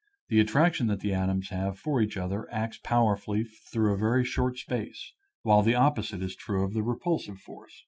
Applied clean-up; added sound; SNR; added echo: none; none; none; none.